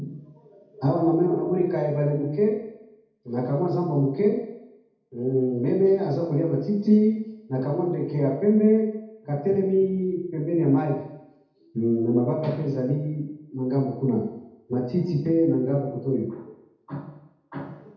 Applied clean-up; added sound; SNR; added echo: none; none; none; reverberation time 0.8 s.